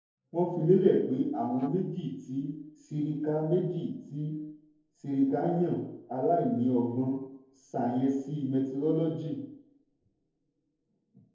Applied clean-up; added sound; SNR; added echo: neural separator model SepFormer DNS4.